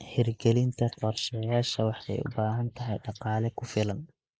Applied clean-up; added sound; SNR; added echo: neural mask model Resemble Enhance denoiser.